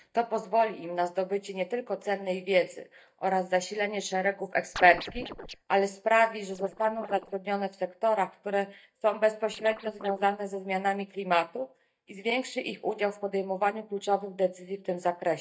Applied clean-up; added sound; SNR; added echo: neural mask model DeepFilterNet 3.